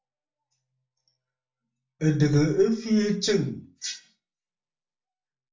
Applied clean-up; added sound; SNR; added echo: none; none; none; reverberation time 0.3 s.